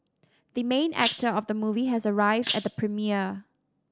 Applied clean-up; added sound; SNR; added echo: none; Rattle (instrument); 1 dB; none.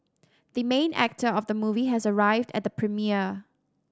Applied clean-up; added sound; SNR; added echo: none; none; none; none.